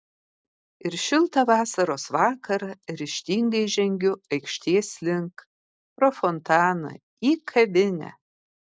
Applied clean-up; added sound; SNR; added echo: none; none; none; none.